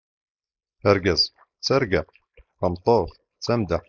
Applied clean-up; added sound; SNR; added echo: neural mask model Resemble Enhance denoiser.